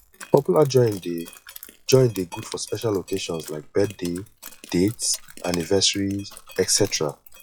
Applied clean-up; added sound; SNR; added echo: classical method log-MMSE.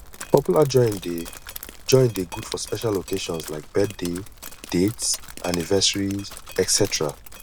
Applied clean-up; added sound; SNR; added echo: none; Drip; 14 dB; none.